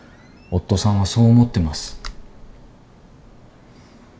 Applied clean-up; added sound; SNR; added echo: none; Piano + Slam; 19 dB; none.